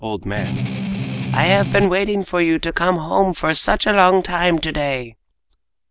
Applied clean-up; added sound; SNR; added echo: none; Strum; 3 dB; none.